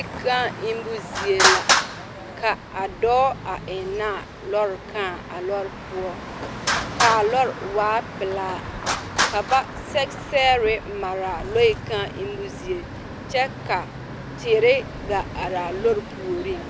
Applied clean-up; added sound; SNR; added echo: none; Traffic noise, roadway noise; 4 dB; none.